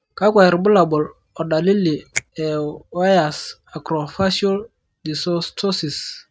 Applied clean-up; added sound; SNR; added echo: neural mask model RNNoise.